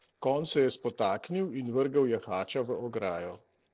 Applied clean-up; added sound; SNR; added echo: neural separator model SepFormer DNS4.